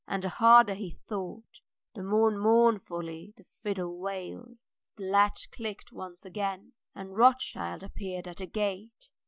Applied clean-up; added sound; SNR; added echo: none; none; none; none.